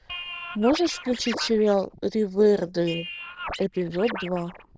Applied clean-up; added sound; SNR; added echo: neural diffusion model UNIVERSE++.